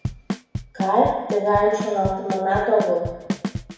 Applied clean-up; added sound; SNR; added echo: none; Bass drum / Snare drum / Drum kit; 8 dB; reverberation time 1.1 s.